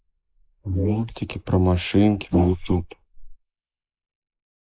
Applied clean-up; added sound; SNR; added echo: neural mask model Resemble Enhance denoiser.